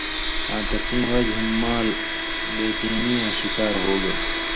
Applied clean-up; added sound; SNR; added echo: none; Bird + Domestic sounds, home sounds; -1 dB; none.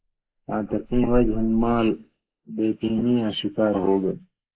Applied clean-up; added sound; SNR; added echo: neural mask model Resemble Enhance denoiser.